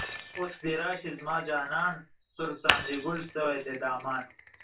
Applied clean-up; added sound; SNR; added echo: none; Shatter; 4 dB; reverberation time 0.1 s.